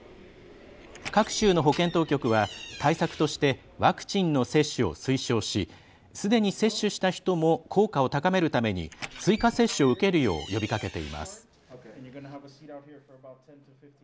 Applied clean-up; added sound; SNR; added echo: none; Door; 16 dB; none.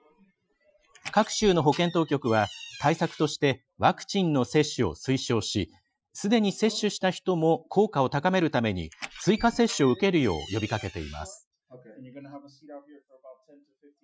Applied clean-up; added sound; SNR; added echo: classical method Wiener filter.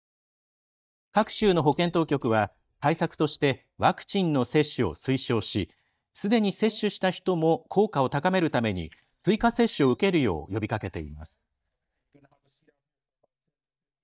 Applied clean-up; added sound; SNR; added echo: neural mask model DeepFilterNet 3.